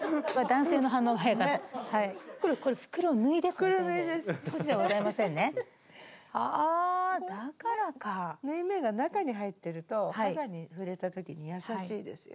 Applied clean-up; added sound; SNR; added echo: none; none; none; none.